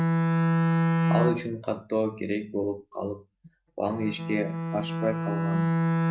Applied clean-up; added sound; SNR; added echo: neural mask model RNNoise.